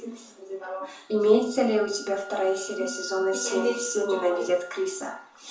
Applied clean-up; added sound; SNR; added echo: none; Wind instrument, woodwind instrument; 17 dB; reverberation time 0.6 s.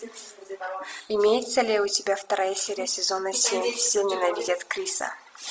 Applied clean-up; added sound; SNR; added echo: none; none; none; none.